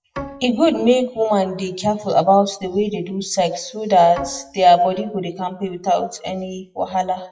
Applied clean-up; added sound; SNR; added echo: classical method WPE with log-MMSE.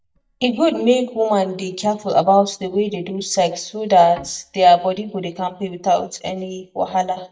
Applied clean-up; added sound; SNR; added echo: neural mask model DeepFilterNet 3.